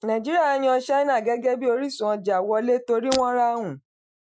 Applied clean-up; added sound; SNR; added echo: classical method Wiener filter.